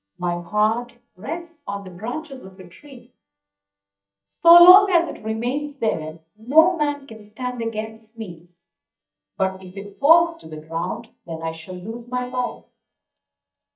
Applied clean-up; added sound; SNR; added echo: neural mask model DeepFilterNet 3.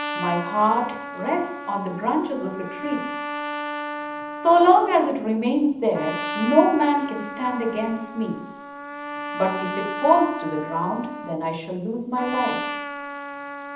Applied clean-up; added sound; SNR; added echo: none; Trumpet; 9 dB; reverberation time 0.8 s.